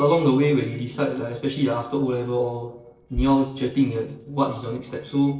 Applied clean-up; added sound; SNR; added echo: neural separator model SepFormer DNS4.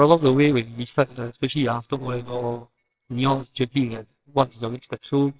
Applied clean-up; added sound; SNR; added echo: neural separator model SepFormer WHAMR!.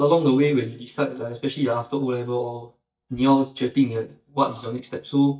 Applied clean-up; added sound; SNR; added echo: neural mask model DeepFilterNet 3.